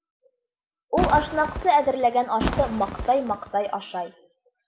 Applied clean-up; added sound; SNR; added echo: none; Fireworks; 6 dB; none.